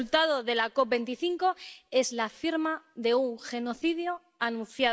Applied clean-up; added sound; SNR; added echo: none; none; none; none.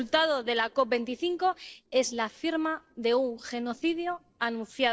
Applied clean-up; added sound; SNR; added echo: neural separator model SepFormer DNS4.